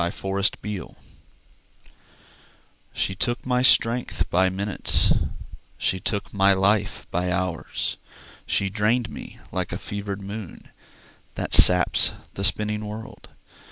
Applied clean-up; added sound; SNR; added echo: none; none; none; none.